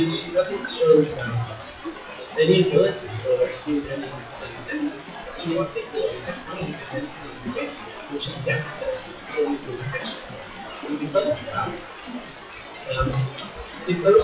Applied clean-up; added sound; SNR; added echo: classical method WPE with log-MMSE.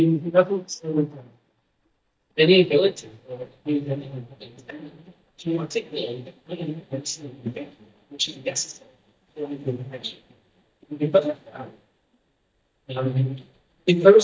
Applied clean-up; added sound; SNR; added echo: neural mask model DeepFilterNet 3.